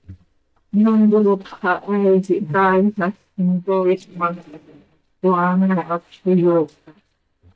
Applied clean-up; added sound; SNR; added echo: neural mask model DeepFilterNet 3.